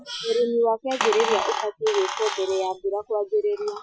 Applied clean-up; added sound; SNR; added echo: classical method Wiener filter.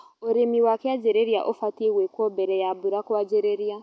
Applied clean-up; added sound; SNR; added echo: none; none; none; none.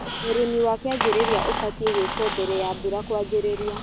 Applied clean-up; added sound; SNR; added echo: none; Squeak; 5 dB; none.